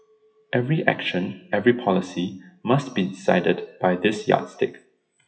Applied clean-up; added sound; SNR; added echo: classical method WPE with log-MMSE.